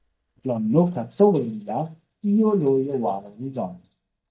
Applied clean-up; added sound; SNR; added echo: neural mask model DeepFilterNet 3.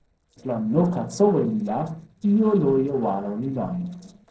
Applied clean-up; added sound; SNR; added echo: neural separator model SepFormer DNS4.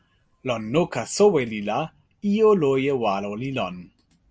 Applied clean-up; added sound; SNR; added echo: none; none; none; none.